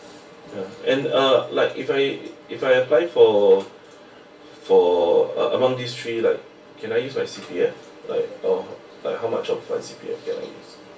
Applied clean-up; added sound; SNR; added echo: none; none; none; reverberation time 0.2 s.